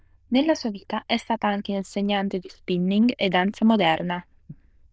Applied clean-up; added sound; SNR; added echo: neural diffusion model UNIVERSE++.